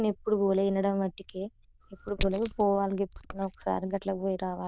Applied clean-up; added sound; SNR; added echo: neural diffusion model UNIVERSE++.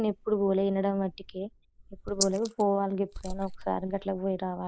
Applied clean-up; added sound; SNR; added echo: neural mask model Resemble Enhance denoiser.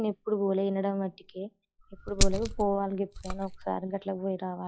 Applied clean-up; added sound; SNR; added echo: classical method log-MMSE.